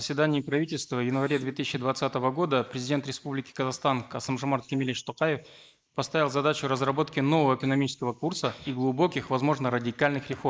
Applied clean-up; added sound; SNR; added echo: neural mask model Resemble Enhance denoiser.